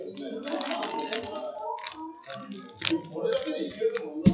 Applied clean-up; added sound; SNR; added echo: classical method WPE with log-MMSE.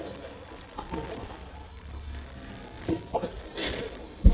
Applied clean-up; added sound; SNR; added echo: neural mask model DeepFilterNet 3.